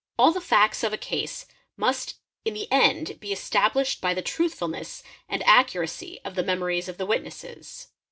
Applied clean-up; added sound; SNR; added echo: none; none; none; none.